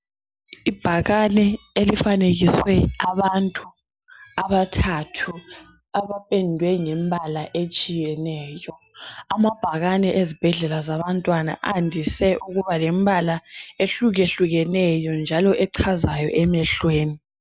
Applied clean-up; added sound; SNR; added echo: none; none; none; none.